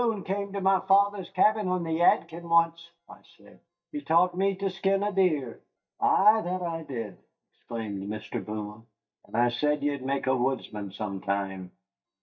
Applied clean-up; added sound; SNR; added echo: neural mask model DeepFilterNet 3.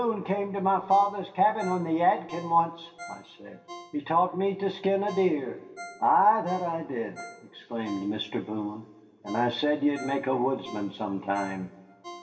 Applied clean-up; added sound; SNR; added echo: none; Ringtone; 19 dB; reverberation time 1.8 s.